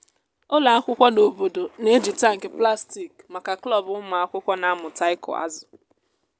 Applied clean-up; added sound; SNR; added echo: none; none; none; none.